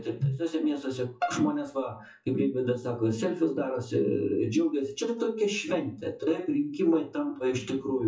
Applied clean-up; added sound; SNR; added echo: classical method WPE with log-MMSE.